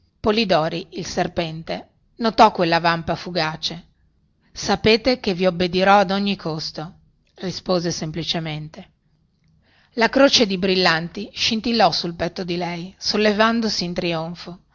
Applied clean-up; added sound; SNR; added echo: none; none; none; none.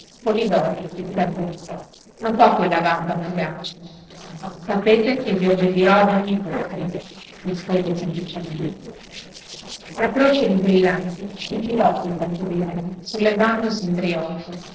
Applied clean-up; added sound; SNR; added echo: neural separator model SepFormer DNS4.